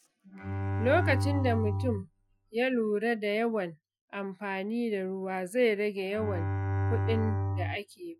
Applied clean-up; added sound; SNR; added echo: classical method Wiener filter.